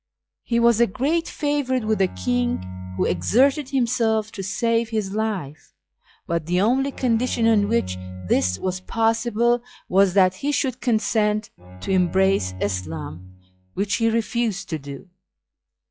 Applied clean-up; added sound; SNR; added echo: classical method log-MMSE.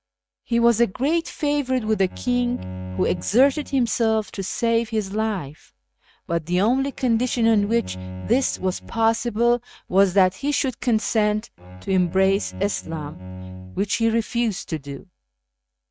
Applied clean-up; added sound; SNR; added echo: neural mask model RNNoise.